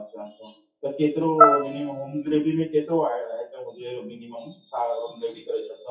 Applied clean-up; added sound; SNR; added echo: classical method WPE with log-MMSE.